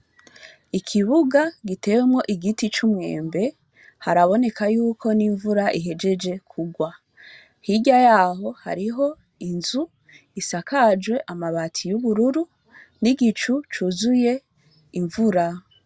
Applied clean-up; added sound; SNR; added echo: none; none; none; none.